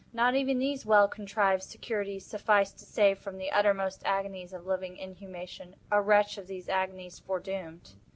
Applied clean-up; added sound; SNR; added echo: none; none; none; none.